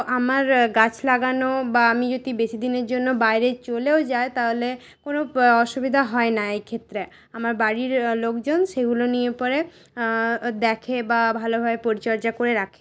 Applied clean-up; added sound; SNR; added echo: none; none; none; none.